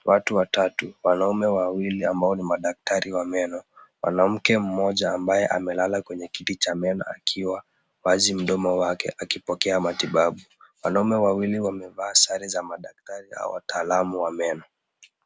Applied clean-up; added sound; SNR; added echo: none; none; none; none.